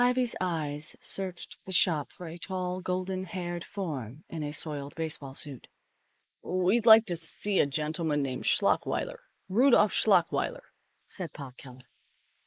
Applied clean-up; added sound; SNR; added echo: neural mask model Resemble Enhance denoiser.